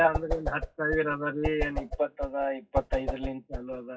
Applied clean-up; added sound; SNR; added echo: classical method WPE with log-MMSE.